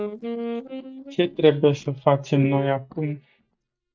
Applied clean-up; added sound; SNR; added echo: neural mask model DeepFilterNet 3.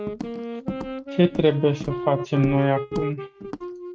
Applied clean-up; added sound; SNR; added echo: neural mask model RNNoise.